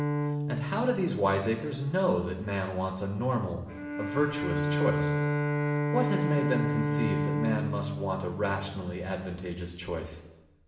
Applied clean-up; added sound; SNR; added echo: none; Bowed string instrument; 1 dB; reverberation time 1.0 s.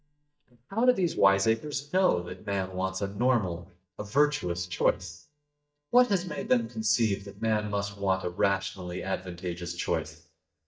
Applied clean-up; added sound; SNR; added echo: neural mask model DeepFilterNet 3.